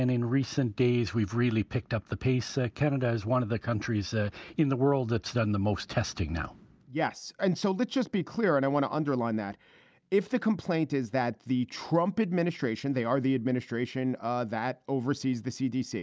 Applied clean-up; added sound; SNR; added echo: none; none; none; none.